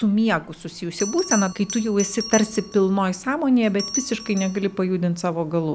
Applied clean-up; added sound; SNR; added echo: none; Bell; 12 dB; none.